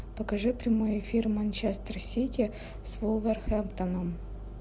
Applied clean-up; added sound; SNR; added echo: none; none; none; none.